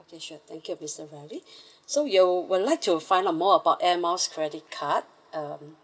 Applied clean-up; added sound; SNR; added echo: none; none; none; none.